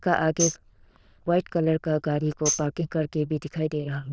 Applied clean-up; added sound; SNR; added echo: neural diffusion model UNIVERSE++.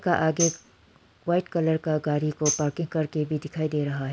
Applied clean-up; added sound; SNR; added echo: none; Tambourine; 9 dB; none.